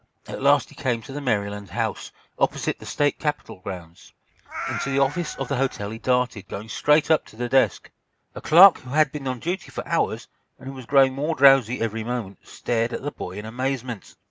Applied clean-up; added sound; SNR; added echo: none; Meow; 11 dB; none.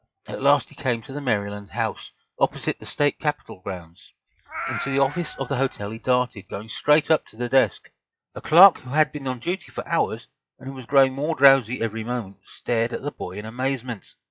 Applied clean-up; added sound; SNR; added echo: classical method log-MMSE.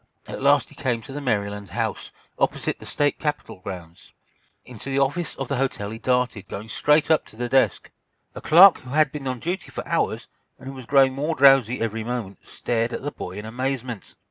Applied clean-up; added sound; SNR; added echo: none; none; none; none.